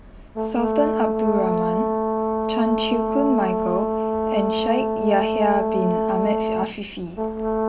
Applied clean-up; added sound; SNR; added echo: none; Brass instrument; -2 dB; none.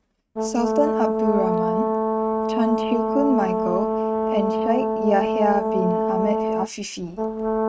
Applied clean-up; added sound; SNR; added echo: neural mask model RNNoise.